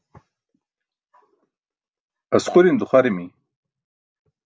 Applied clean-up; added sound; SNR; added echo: none; none; none; none.